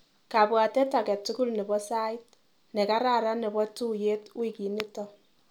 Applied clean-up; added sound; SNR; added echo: none; none; none; none.